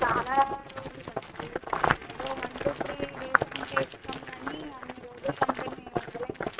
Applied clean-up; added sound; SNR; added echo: neural mask model RNNoise.